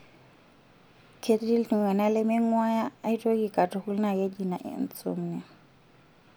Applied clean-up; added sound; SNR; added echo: none; none; none; none.